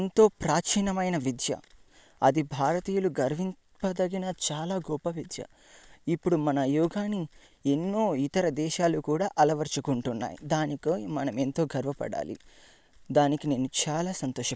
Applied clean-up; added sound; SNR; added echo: none; none; none; none.